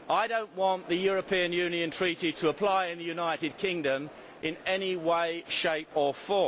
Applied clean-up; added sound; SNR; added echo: none; none; none; none.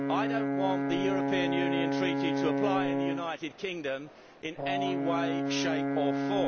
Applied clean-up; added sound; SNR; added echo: none; Brass instrument; -3 dB; none.